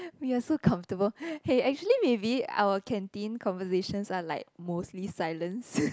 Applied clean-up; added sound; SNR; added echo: none; none; none; none.